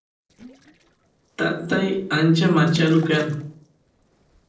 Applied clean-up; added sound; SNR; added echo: neural separator model SepFormer DNS4.